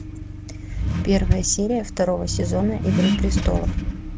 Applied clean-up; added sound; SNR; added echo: none; Accelerating, revving, vroom; -1 dB; none.